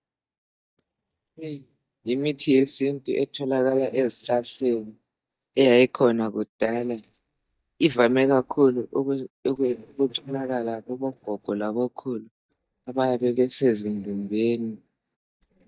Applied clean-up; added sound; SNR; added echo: neural mask model DeepFilterNet 3.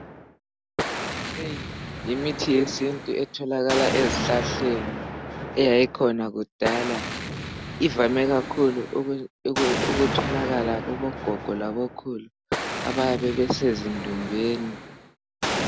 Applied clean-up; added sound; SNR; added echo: none; Explosion; 5 dB; none.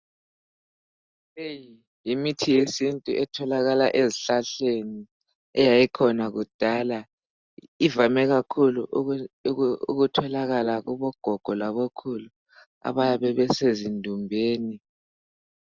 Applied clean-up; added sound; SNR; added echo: none; none; none; none.